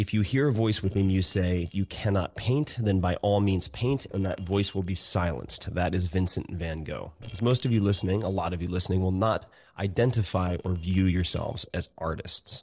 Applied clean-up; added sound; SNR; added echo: neural separator model SepFormer DNS4.